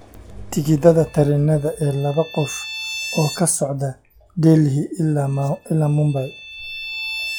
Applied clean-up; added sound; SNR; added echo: classical method log-MMSE.